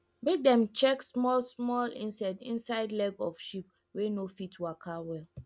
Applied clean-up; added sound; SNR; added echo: none; none; none; none.